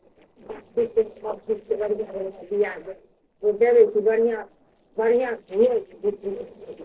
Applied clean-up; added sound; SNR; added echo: neural separator model SepFormer DNS4.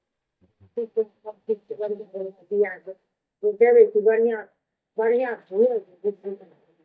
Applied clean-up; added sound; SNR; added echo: neural mask model DeepFilterNet 3.